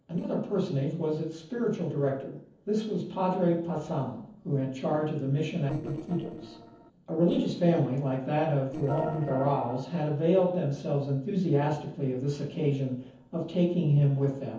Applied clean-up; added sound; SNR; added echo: neural separator model SepFormer DNS4.